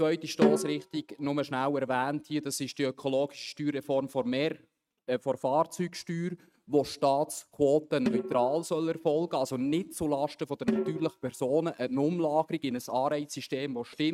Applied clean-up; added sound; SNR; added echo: neural mask model RNNoise.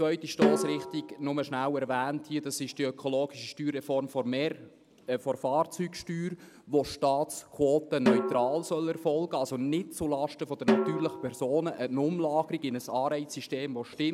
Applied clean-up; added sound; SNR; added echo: none; Snare drum; 3 dB; none.